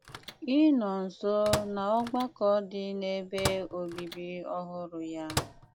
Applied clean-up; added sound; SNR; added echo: none; Microwave oven; 10 dB; none.